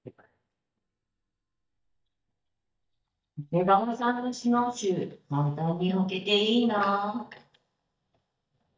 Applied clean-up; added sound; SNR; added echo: neural mask model DeepFilterNet 3.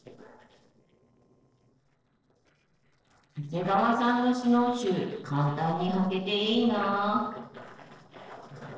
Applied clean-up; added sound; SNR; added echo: neural separator model SepFormer DNS4.